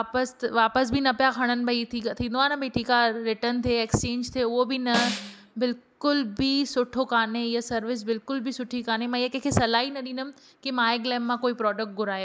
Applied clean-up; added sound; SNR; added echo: none; Snare drum; 7 dB; none.